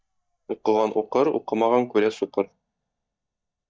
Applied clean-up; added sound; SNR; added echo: neural mask model DeepFilterNet 3.